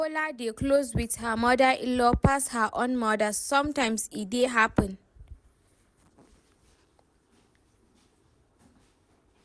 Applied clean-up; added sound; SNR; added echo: none; none; none; none.